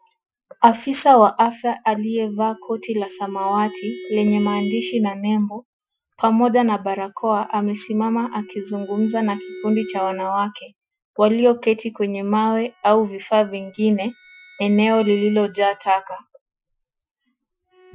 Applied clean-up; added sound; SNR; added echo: classical method Wiener filter.